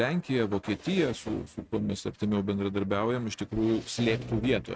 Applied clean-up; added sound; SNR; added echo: neural mask model RNNoise.